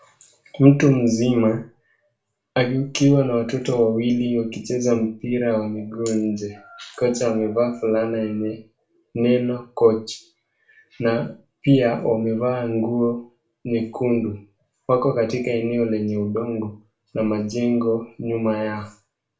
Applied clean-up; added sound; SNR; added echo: none; none; none; reverberation time 0.3 s.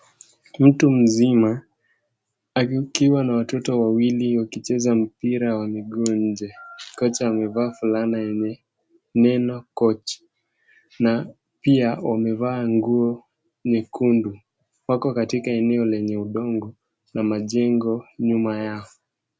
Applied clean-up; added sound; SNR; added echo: none; none; none; none.